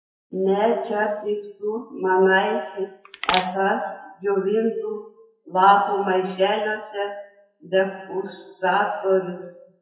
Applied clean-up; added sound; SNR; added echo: classical method WPE with log-MMSE.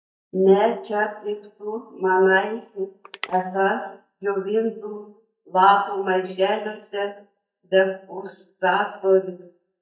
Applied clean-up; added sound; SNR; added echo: neural mask model DeepFilterNet 3.